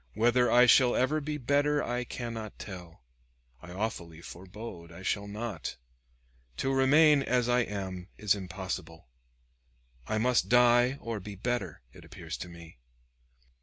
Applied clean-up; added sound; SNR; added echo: none; none; none; none.